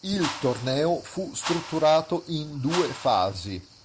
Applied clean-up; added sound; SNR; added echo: none; Whoosh, swoosh, swish; 12 dB; none.